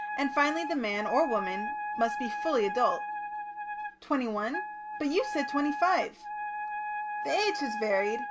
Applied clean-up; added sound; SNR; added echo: none; Wind instrument, woodwind instrument; 5 dB; none.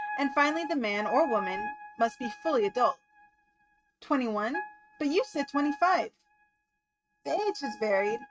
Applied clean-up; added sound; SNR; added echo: neural mask model RNNoise.